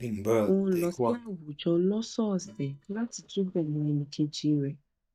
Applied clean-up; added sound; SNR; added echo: neural mask model DeepFilterNet 3.